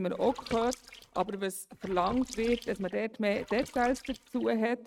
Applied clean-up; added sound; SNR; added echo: neural mask model RNNoise.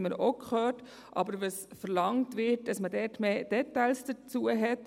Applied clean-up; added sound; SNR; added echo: none; none; none; none.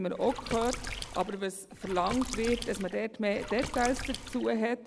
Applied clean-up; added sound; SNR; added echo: none; Water / Splash, splatter; 8 dB; none.